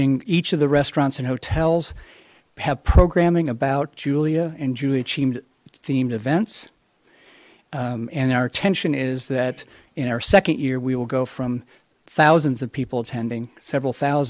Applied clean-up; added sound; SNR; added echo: none; none; none; none.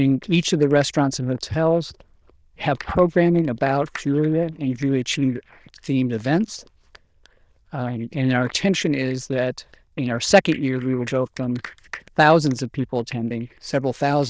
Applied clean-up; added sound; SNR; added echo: neural diffusion model UNIVERSE++.